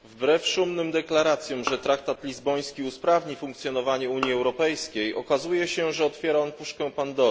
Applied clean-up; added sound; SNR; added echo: none; Bowed string instrument; 14 dB; none.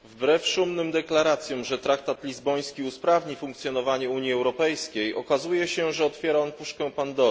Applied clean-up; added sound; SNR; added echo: none; none; none; none.